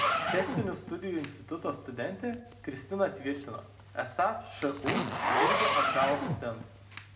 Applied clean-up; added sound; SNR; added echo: none; Zipper (clothing); -1 dB; reverberation time 0.5 s.